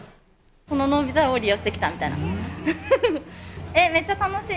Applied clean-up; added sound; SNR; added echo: none; none; none; none.